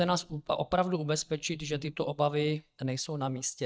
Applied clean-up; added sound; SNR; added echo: neural mask model DeepFilterNet 3.